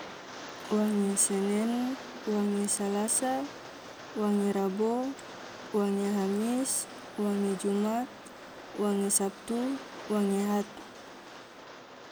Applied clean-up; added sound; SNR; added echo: none; Rain; 14 dB; none.